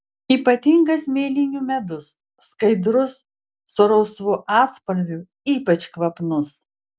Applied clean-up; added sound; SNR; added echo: none; none; none; none.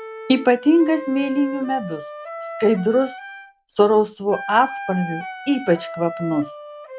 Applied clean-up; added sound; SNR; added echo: none; Wind instrument, woodwind instrument; 13 dB; none.